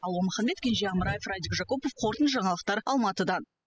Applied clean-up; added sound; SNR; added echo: classical method spectral subtraction.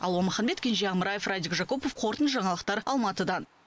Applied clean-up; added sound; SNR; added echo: none; none; none; none.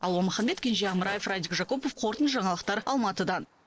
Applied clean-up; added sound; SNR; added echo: neural separator model SepFormer DNS4.